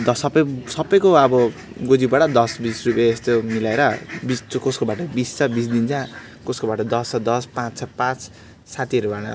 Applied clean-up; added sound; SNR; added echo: none; none; none; none.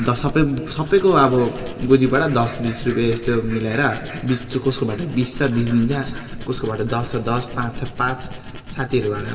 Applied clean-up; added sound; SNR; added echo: none; Tools; 12 dB; reverberation time 3.0 s.